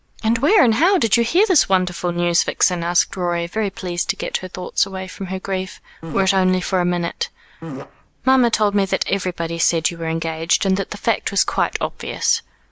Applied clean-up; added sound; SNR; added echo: neural mask model Resemble Enhance denoiser.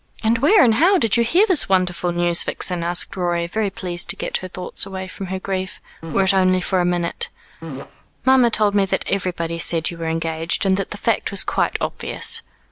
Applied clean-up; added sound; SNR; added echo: none; Fart; 11 dB; none.